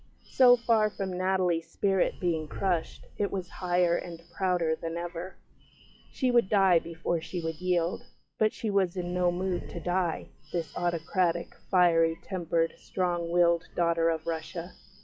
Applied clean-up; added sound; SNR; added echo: classical method log-MMSE.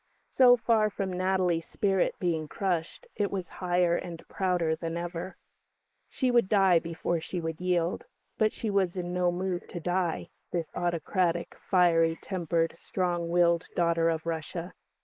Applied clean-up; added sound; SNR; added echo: neural mask model Resemble Enhance denoiser.